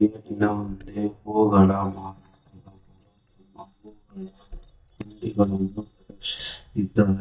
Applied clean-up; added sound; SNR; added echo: neural mask model DeepFilterNet 3.